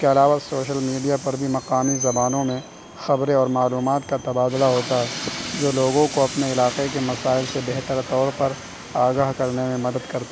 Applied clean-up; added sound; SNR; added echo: none; Train; 12 dB; none.